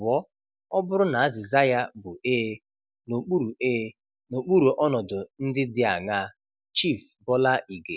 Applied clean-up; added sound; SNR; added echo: none; none; none; none.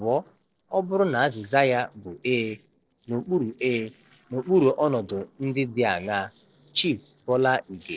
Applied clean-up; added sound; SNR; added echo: neural separator model SepFormer DNS4.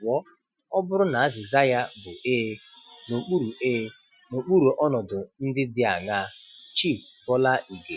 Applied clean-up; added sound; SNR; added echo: classical method Wiener filter.